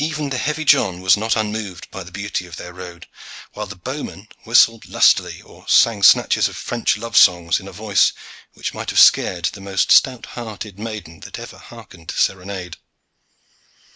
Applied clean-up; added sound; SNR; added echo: none; none; none; none.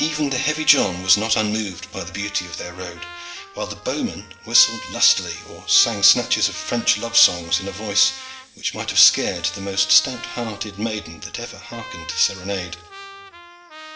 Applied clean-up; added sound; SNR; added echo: none; Trumpet; 18 dB; reverberation time 1.9 s.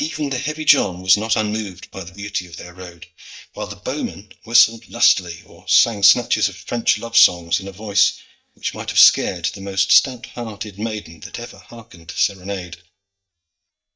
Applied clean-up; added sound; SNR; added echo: neural mask model DeepFilterNet 3.